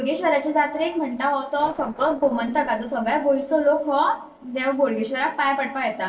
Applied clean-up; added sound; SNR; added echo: neural separator model SepFormer DNS4.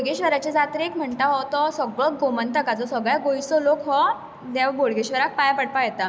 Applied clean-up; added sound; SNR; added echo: none; none; none; none.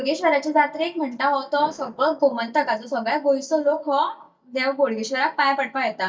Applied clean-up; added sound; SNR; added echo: neural mask model DeepFilterNet 3.